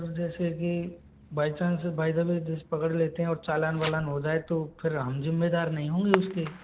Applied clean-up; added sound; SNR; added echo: none; Fireworks; 14 dB; none.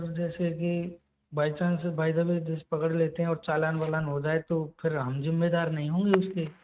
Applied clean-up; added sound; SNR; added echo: neural mask model RNNoise.